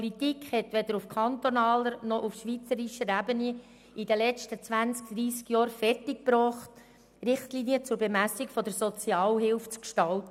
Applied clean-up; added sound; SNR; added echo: none; none; none; none.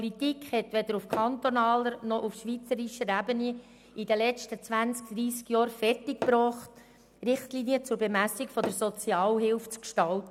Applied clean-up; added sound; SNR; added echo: none; Tap / Hammer; 11 dB; none.